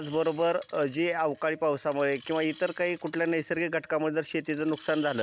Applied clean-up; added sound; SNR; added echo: none; Screech; 16 dB; none.